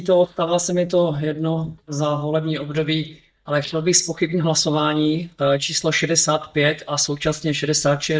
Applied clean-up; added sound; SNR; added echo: neural mask model DeepFilterNet 3.